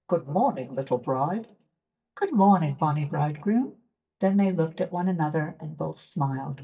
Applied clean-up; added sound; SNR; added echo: neural mask model DeepFilterNet 3.